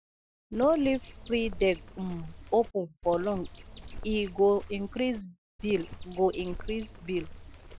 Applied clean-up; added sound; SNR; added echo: none; Bird; 12 dB; none.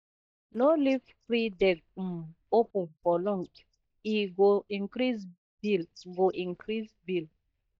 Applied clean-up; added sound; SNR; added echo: neural mask model DeepFilterNet 3.